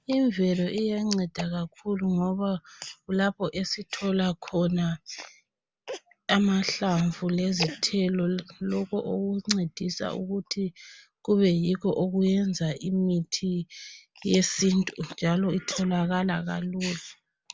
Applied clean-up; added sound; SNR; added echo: none; none; none; none.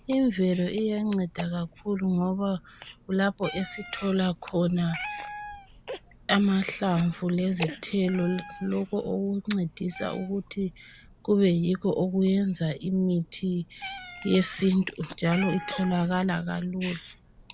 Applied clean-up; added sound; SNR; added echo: none; Meow; 18 dB; none.